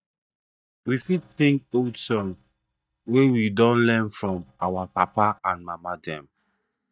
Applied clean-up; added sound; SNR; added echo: neural mask model DeepFilterNet 3.